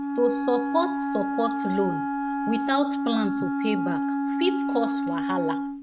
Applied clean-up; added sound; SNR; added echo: none; Wind instrument, woodwind instrument; -1 dB; none.